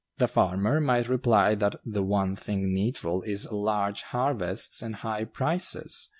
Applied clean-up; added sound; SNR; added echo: none; none; none; none.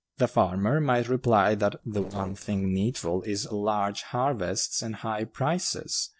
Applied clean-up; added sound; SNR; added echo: neural separator model SepFormer DNS4.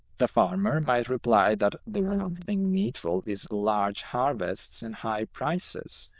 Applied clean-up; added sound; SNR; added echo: neural diffusion model UNIVERSE++.